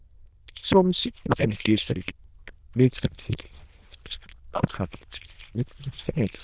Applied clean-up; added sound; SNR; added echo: neural diffusion model UNIVERSE++.